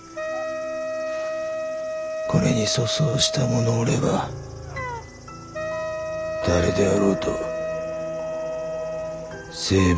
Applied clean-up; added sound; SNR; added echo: none; Wind instrument, woodwind instrument; 4 dB; none.